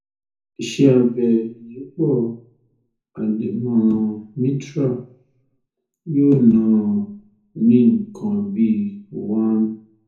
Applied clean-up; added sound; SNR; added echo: none; none; none; reverberation time 0.6 s.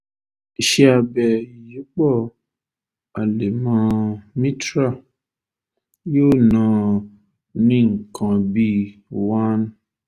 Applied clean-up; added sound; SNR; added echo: none; none; none; none.